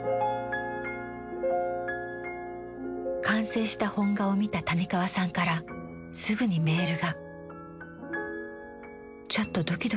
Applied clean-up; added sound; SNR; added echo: none; none; none; none.